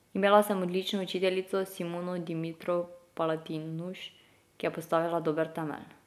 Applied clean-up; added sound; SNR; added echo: none; none; none; none.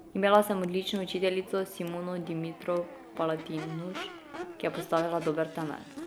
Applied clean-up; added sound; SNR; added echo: none; Crowd / Race car, auto racing / Accelerating, revving, vroom; 14 dB; none.